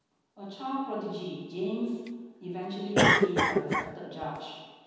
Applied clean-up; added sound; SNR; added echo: none; Cough; -5 dB; reverberation time 1.2 s.